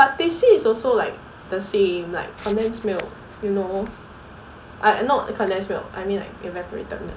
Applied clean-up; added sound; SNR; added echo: none; none; none; none.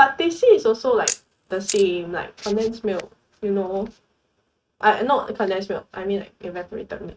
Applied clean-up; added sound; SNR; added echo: neural mask model RNNoise.